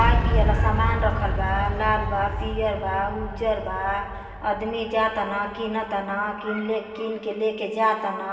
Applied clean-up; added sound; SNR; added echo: none; Boom; 2 dB; reverberation time 2.5 s.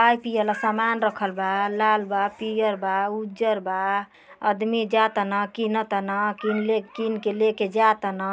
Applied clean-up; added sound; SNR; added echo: none; none; none; none.